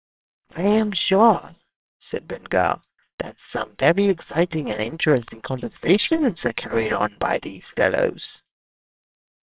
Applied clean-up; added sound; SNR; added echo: neural separator model SepFormer WHAMR!.